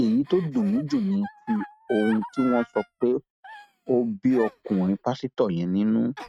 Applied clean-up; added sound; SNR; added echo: neural mask model RNNoise.